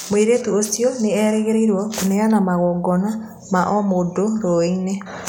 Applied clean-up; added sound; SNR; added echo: none; none; none; none.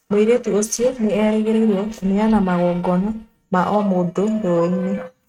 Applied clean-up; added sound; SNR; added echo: neural mask model RNNoise.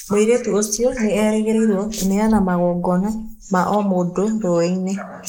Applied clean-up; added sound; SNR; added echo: neural mask model Resemble Enhance denoiser.